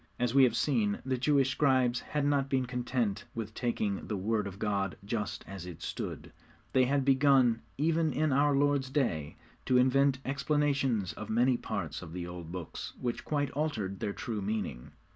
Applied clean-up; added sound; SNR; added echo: none; none; none; none.